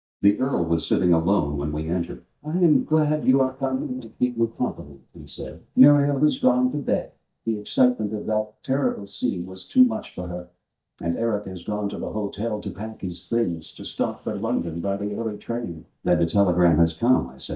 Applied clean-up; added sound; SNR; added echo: neural mask model DeepFilterNet 3.